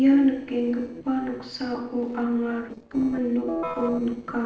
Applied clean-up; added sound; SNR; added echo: neural separator model SepFormer DNS4.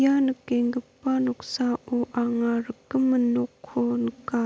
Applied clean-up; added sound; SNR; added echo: none; none; none; none.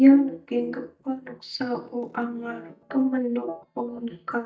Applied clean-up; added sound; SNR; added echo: neural mask model DeepFilterNet 3.